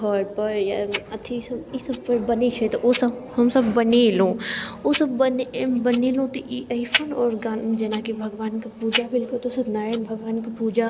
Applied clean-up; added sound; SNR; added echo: none; Tick-tock; 12 dB; none.